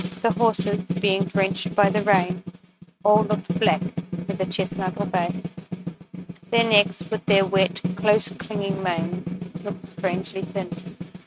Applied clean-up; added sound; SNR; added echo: neural mask model RNNoise.